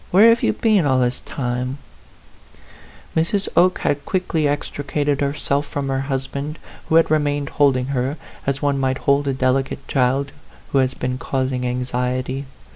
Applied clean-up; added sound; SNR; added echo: none; none; none; none.